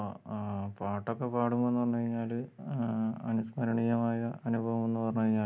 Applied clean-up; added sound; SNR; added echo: none; none; none; none.